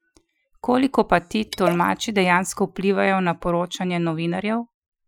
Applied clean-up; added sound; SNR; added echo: classical method Wiener filter.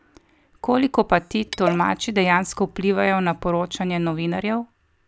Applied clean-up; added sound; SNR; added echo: none; Liquid; 14 dB; none.